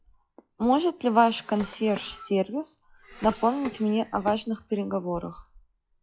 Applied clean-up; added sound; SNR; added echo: classical method log-MMSE.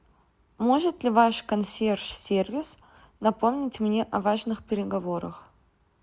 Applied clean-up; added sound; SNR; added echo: none; none; none; none.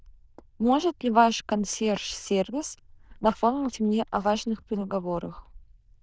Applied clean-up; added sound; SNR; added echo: neural diffusion model UNIVERSE++.